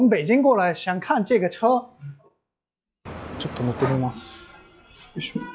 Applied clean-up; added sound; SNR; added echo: classical method log-MMSE.